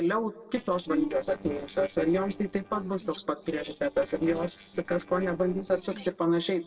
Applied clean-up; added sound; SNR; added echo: neural separator model SepFormer DNS4.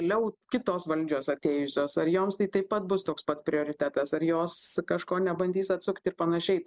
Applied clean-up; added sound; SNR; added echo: none; none; none; none.